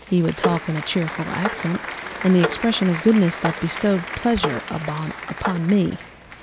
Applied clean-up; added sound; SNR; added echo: none; Applause + Clock; 7 dB; none.